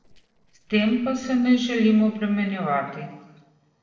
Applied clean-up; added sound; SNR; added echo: neural separator model SepFormer DNS4.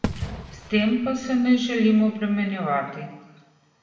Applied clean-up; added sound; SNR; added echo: none; Fireworks; 11 dB; reverberation time 1.1 s.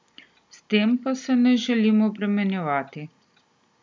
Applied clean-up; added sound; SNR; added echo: none; none; none; none.